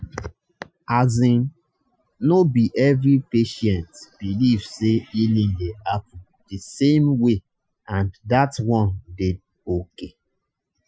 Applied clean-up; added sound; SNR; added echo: classical method Wiener filter.